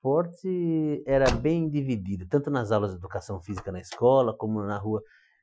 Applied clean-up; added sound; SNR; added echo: classical method Wiener filter.